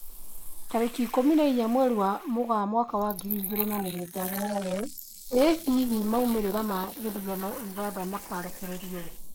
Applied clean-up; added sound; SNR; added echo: neural mask model Resemble Enhance denoiser.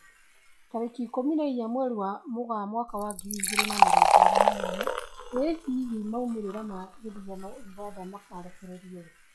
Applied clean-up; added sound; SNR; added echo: classical method log-MMSE.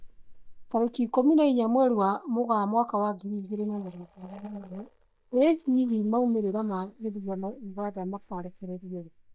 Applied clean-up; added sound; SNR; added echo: neural mask model DeepFilterNet 3.